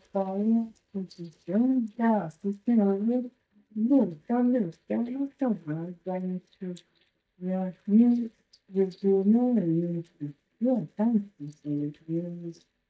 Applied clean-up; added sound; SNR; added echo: neural mask model DeepFilterNet 3.